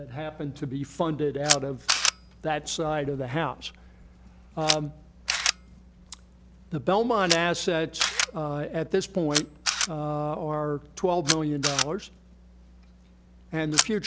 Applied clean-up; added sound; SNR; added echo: none; Camera; 3 dB; none.